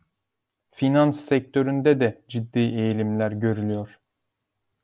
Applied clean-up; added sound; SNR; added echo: none; none; none; none.